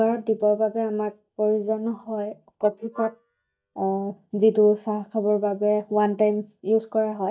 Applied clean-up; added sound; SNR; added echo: neural mask model DeepFilterNet 3.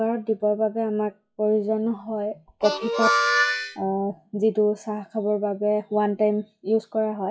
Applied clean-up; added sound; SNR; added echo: classical method WPE with log-MMSE.